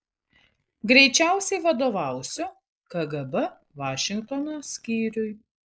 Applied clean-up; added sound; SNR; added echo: neural mask model Resemble Enhance denoiser.